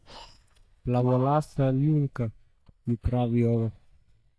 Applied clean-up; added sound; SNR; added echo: neural mask model DeepFilterNet 3.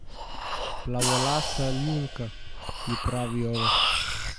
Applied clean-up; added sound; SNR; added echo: none; Breathing + Hi-hat; -2 dB; none.